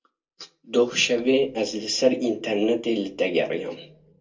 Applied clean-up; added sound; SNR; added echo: none; none; none; reverberation time 0.2 s.